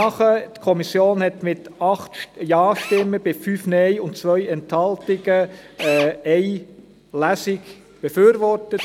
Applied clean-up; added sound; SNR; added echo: none; Drill; 19 dB; none.